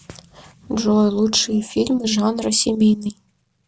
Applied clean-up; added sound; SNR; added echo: none; none; none; none.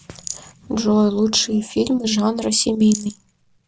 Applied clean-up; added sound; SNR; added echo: none; Rattle; 16 dB; none.